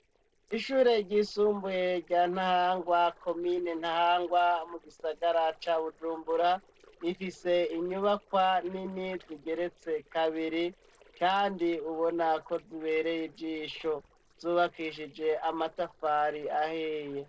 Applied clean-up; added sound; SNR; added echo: neural separator model SepFormer DNS4.